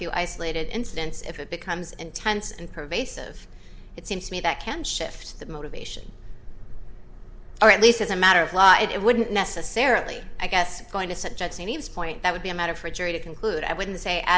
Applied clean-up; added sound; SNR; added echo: none; none; none; none.